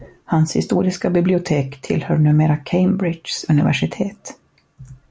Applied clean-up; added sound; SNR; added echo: none; none; none; none.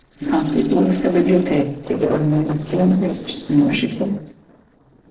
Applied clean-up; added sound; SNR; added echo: neural separator model SepFormer DNS4.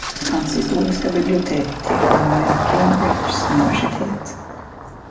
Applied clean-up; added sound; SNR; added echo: none; Engine starting; 0 dB; reverberation time 0.7 s.